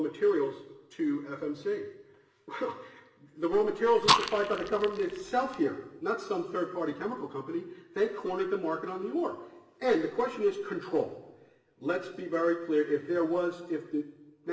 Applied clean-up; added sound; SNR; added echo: none; Fire; 0 dB; reverberation time 1.1 s.